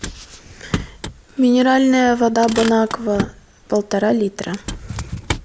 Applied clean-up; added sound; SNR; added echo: none; Motor vehicle (road); 12 dB; none.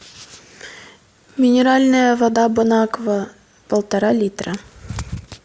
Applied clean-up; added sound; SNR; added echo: none; none; none; none.